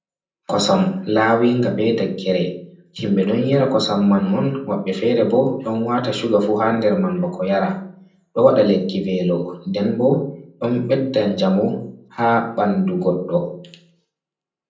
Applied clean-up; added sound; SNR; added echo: none; none; none; reverberation time 0.6 s.